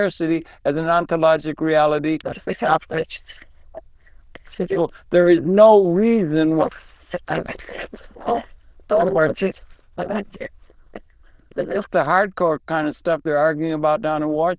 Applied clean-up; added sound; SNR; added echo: neural diffusion model UNIVERSE++.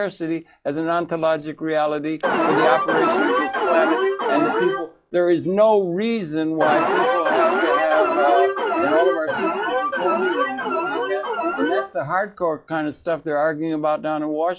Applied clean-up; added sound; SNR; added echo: classical method log-MMSE.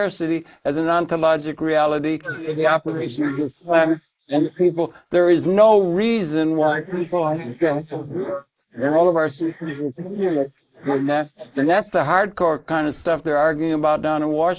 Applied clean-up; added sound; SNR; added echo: neural mask model Resemble Enhance denoiser.